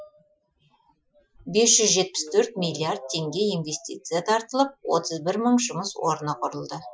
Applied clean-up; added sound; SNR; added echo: classical method Wiener filter.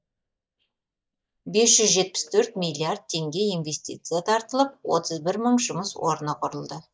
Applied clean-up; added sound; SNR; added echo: neural mask model DeepFilterNet 3.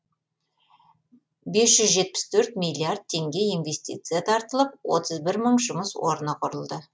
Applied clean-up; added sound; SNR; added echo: none; none; none; none.